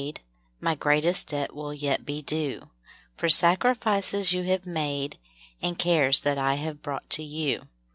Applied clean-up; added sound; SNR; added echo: none; none; none; none.